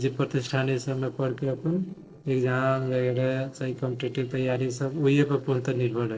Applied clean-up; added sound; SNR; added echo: neural separator model SepFormer DNS4.